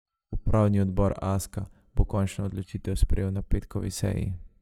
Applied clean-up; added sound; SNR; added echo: neural mask model DeepFilterNet 3.